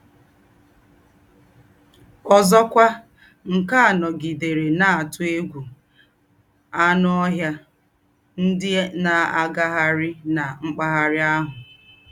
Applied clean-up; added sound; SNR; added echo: none; none; none; none.